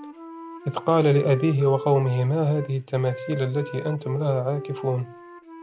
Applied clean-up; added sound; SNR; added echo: none; Wind instrument, woodwind instrument; 14 dB; none.